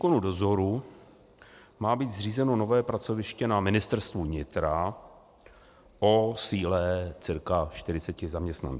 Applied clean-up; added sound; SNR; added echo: none; none; none; none.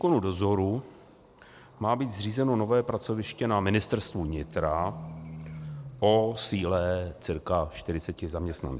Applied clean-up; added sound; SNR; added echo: none; Livestock, farm animals, working animals; 19 dB; none.